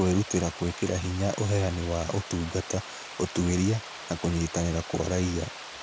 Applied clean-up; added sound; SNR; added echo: none; Water; 13 dB; none.